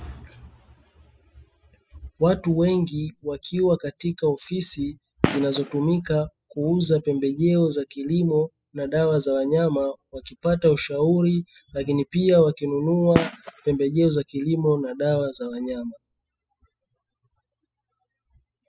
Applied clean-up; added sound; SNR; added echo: classical method spectral subtraction.